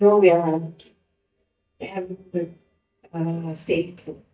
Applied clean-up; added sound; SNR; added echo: neural mask model DeepFilterNet 3.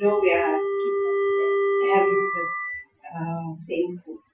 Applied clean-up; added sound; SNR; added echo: classical method Wiener filter.